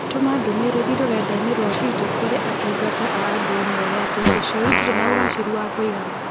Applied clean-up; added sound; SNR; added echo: none; Fart + Wind; -1 dB; none.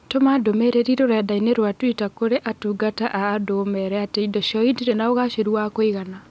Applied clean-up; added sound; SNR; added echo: none; none; none; none.